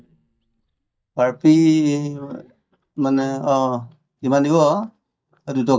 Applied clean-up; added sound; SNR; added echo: neural mask model DeepFilterNet 3.